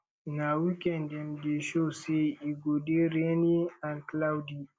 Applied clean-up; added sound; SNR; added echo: none; none; none; none.